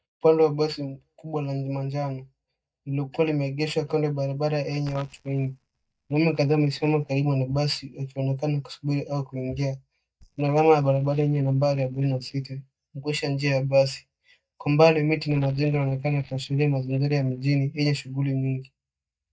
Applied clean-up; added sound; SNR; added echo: neural mask model DeepFilterNet 3.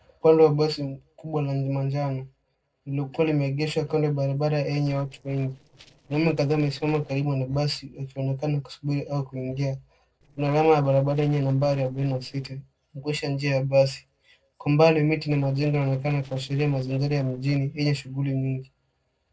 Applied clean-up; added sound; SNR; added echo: neural separator model SepFormer DNS4.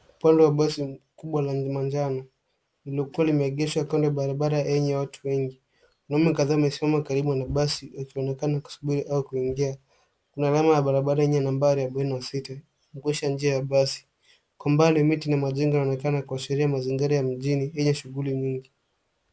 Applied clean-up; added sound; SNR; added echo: none; none; none; none.